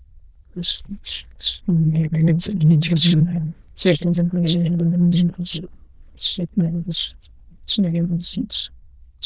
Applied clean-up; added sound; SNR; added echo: neural diffusion model UNIVERSE++.